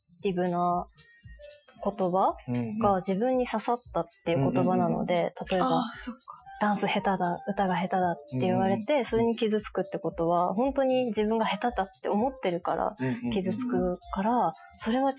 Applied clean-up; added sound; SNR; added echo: classical method Wiener filter.